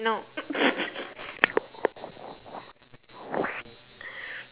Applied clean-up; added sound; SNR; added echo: none; none; none; none.